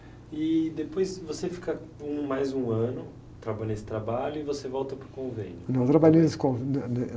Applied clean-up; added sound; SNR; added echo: none; none; none; none.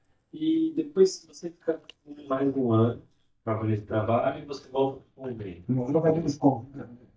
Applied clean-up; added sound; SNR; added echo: neural mask model DeepFilterNet 3.